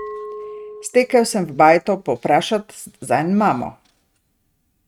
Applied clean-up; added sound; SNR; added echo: neural mask model RNNoise.